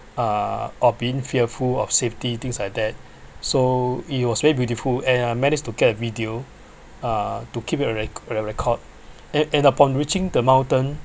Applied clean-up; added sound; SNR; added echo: none; none; none; none.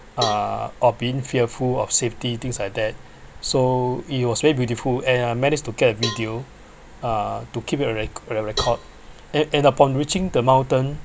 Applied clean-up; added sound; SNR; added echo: none; Cowbell; 14 dB; none.